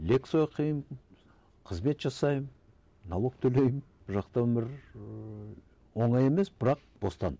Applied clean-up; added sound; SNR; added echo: none; none; none; none.